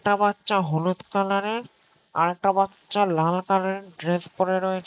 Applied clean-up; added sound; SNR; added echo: neural mask model Resemble Enhance denoiser.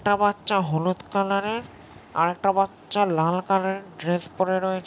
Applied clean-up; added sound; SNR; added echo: none; none; none; none.